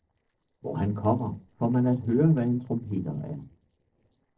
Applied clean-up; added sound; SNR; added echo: neural separator model SepFormer DNS4.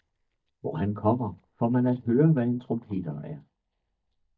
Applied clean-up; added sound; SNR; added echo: neural mask model DeepFilterNet 3.